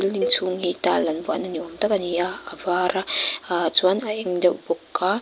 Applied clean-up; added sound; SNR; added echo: none; Cowbell; 11 dB; none.